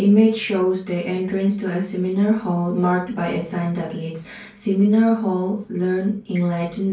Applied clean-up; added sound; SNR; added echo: none; none; none; reverberation time 0.3 s.